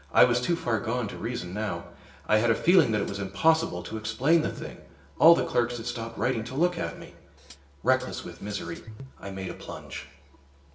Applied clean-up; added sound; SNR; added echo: none; Hi-hat; 19 dB; reverberation time 0.7 s.